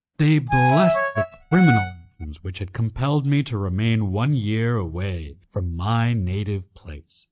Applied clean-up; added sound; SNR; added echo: neural mask model RNNoise.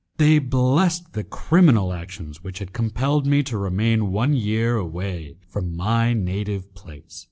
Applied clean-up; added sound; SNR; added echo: none; none; none; none.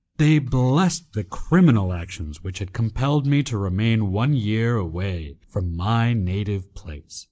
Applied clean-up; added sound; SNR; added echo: neural mask model Resemble Enhance denoiser.